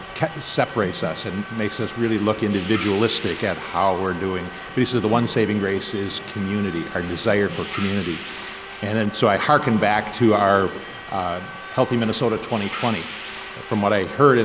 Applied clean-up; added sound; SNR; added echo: none; Subway, metro, underground; 13 dB; none.